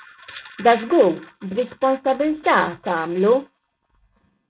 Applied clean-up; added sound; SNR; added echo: neural mask model RNNoise.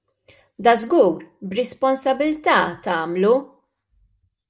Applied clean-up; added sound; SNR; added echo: none; none; none; none.